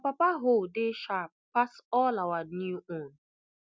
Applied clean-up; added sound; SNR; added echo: none; none; none; none.